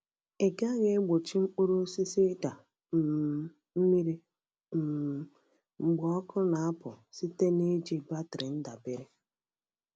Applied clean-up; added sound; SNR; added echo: none; none; none; none.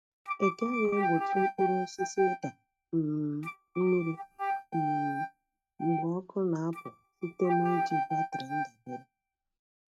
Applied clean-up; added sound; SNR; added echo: neural mask model RNNoise.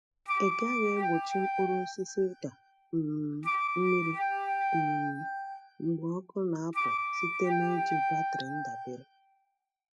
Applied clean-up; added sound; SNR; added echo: classical method spectral subtraction.